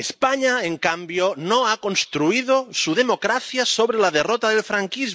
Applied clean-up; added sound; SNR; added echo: none; none; none; none.